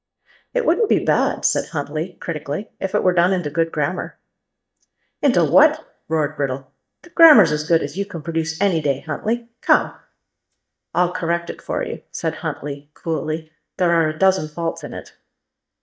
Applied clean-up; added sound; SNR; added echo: neural mask model DeepFilterNet 3.